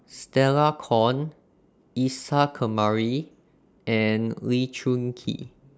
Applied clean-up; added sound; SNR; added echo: none; none; none; none.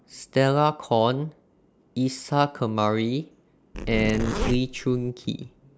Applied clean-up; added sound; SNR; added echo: none; Zipper (clothing); 4 dB; none.